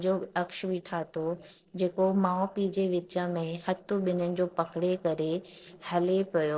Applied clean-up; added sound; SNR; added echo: neural separator model SepFormer DNS4.